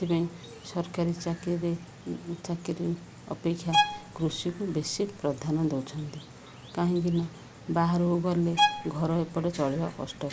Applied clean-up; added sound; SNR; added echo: none; Bowed string instrument; 2 dB; none.